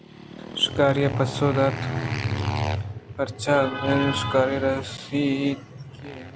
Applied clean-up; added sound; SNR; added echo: none; Motorcycle; 12 dB; none.